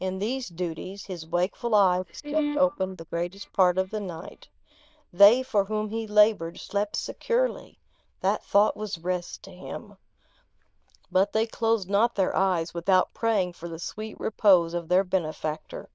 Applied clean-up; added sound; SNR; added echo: neural diffusion model UNIVERSE++.